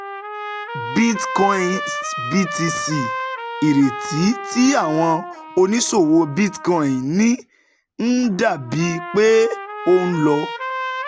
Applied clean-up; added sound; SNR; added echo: none; Trumpet; 10 dB; none.